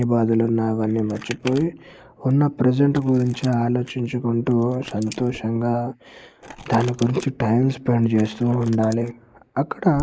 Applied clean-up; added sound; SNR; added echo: neural mask model Resemble Enhance denoiser.